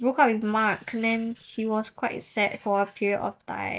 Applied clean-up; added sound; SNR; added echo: neural mask model DeepFilterNet 3.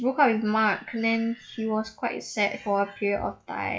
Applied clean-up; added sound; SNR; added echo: classical method log-MMSE.